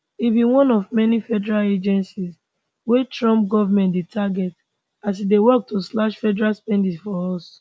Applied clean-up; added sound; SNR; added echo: none; none; none; none.